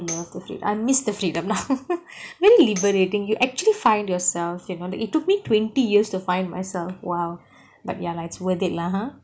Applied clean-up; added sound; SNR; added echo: none; Tambourine; 17 dB; none.